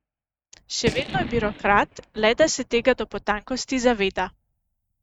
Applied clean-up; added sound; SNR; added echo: neural mask model RNNoise.